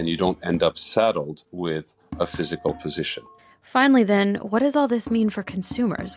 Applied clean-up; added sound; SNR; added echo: none; Tap; 19 dB; none.